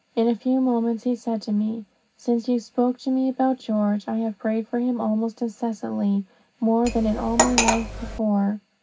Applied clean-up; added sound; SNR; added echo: none; Cutlery, silverware; 1 dB; reverberation time 0.4 s.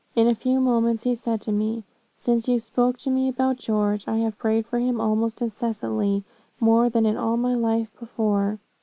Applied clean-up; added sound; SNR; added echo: none; none; none; none.